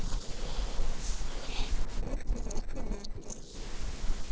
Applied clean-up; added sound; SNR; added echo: neural separator model SepFormer DNS4.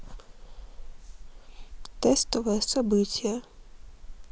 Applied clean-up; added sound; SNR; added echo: none; Rain; 11 dB; none.